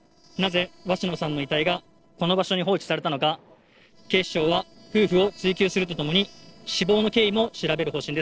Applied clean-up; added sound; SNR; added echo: neural separator model SepFormer DNS4.